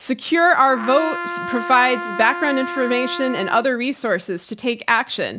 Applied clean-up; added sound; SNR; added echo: none; Trumpet; 9 dB; none.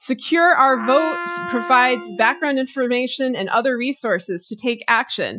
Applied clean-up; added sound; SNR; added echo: classical method Wiener filter.